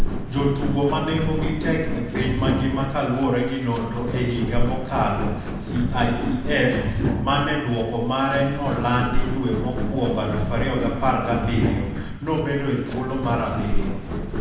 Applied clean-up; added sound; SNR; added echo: none; Walk, footsteps; 1 dB; reverberation time 1.0 s.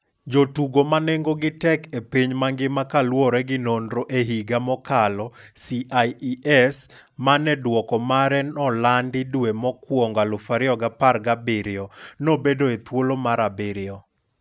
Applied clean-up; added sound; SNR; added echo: none; none; none; none.